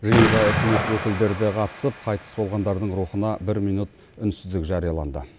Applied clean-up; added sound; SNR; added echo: none; Explosion; 4 dB; none.